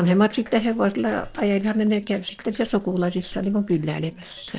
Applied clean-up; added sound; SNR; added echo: neural separator model SepFormer DNS4.